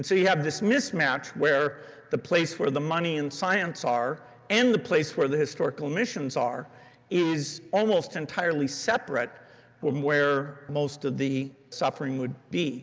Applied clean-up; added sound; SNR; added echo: none; none; none; none.